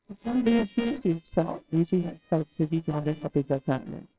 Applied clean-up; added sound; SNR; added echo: neural separator model SepFormer WHAMR!.